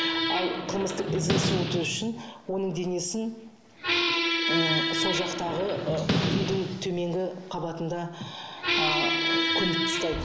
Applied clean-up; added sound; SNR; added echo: none; Squeak; -2 dB; none.